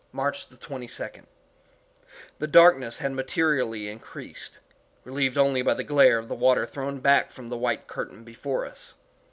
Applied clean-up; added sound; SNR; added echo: none; none; none; none.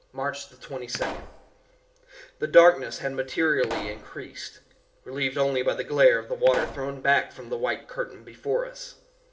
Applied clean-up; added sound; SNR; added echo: none; Explosion; 13 dB; reverberation time 1.1 s.